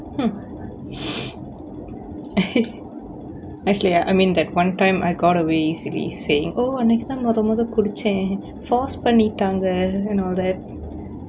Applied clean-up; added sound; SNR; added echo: none; none; none; none.